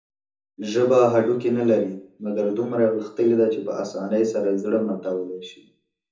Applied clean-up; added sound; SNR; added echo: none; none; none; reverberation time 0.6 s.